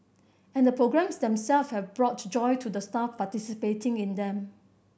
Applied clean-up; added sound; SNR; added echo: none; none; none; none.